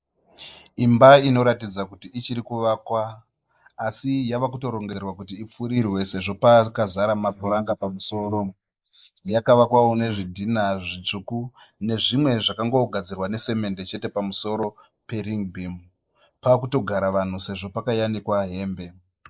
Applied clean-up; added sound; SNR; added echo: neural mask model Resemble Enhance denoiser.